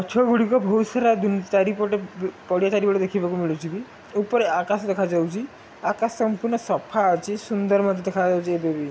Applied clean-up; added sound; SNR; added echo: none; none; none; none.